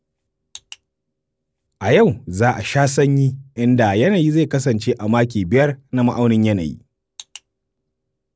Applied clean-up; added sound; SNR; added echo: none; none; none; none.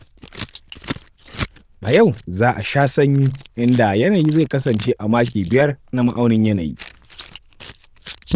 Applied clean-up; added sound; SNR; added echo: neural diffusion model UNIVERSE++.